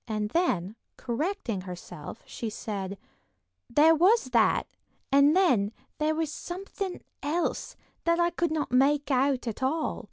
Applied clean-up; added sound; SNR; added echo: none; none; none; none.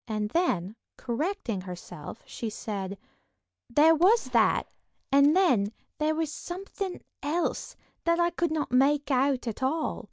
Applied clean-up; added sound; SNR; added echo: neural mask model DeepFilterNet 3.